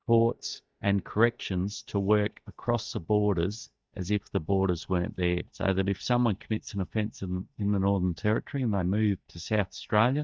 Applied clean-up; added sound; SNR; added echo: neural mask model DeepFilterNet 3.